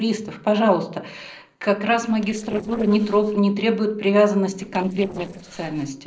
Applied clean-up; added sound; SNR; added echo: neural separator model SepFormer DNS4.